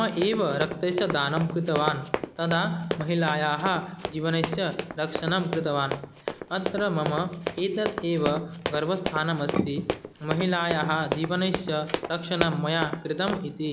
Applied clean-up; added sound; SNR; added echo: none; Run; 6 dB; none.